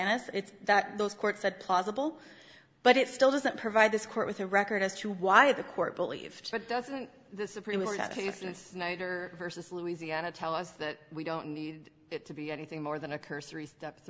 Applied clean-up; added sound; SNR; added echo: none; none; none; none.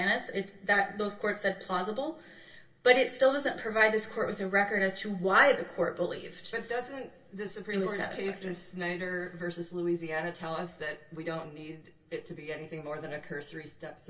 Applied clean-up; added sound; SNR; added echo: none; none; none; reverberation time 0.2 s.